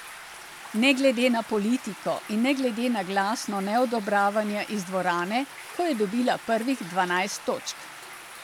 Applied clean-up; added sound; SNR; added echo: none; Stream; 16 dB; none.